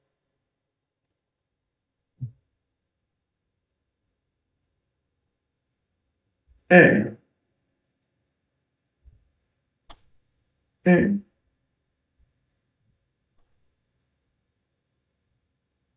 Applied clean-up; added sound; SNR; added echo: neural mask model DeepFilterNet 3.